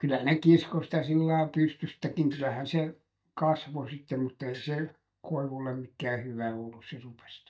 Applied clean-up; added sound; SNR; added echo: neural mask model DeepFilterNet 3.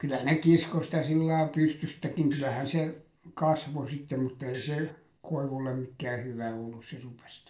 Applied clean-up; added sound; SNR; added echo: neural separator model SepFormer DNS4.